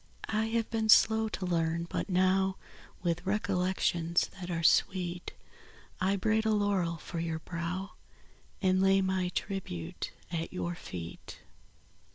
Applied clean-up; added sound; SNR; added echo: none; none; none; none.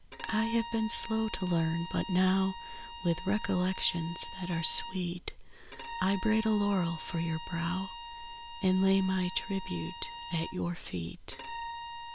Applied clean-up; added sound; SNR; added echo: none; Bowed string instrument; 12 dB; none.